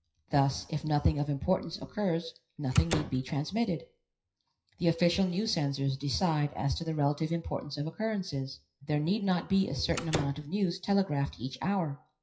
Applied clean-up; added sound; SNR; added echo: classical method WPE with log-MMSE.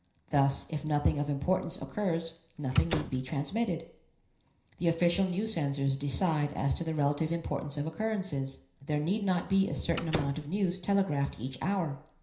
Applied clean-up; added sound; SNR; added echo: none; Slam; 8 dB; reverberation time 0.5 s.